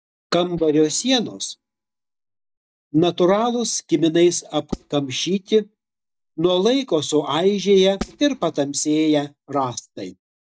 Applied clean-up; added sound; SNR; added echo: neural mask model DeepFilterNet 3.